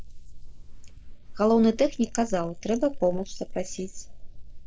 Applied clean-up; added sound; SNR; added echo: neural mask model Resemble Enhance denoiser.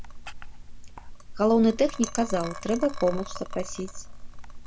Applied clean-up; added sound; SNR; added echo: none; Liquid; 7 dB; none.